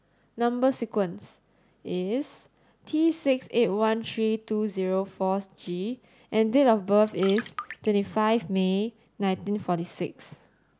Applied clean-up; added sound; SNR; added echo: none; Trickle, dribble; 14 dB; none.